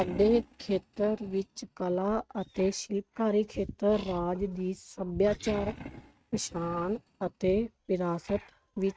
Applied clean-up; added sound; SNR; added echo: neural mask model RNNoise.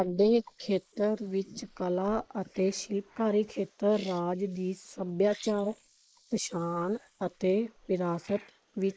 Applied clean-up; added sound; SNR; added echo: neural mask model Resemble Enhance denoiser.